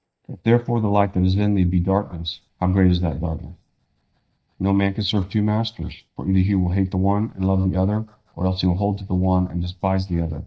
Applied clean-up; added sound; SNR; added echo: neural mask model DeepFilterNet 3.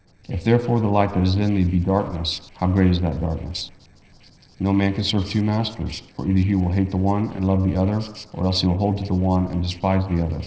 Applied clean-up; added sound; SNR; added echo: neural separator model SepFormer DNS4.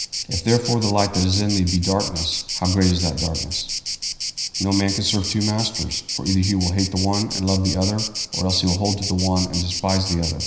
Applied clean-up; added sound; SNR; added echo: none; Insect; 6 dB; reverberation time 0.9 s.